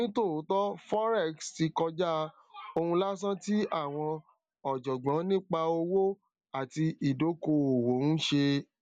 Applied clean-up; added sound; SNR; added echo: none; none; none; none.